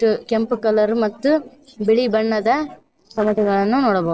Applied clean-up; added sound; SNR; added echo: neural separator model SepFormer DNS4.